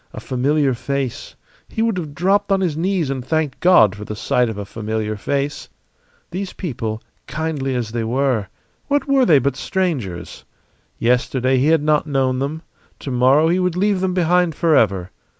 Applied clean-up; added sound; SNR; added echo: none; none; none; none.